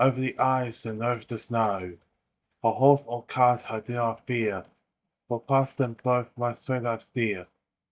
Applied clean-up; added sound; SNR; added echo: neural mask model DeepFilterNet 3.